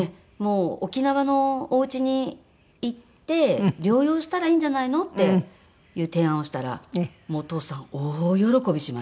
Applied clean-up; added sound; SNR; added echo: none; none; none; none.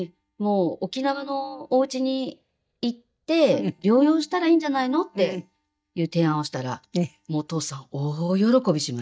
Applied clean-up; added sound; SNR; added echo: neural mask model DeepFilterNet 3.